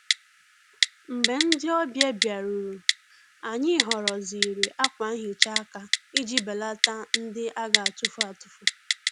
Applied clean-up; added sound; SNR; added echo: none; Typing; -2 dB; none.